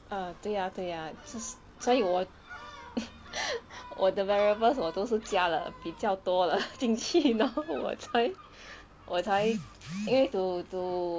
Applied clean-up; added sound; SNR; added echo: none; Gull, seagull; 20 dB; none.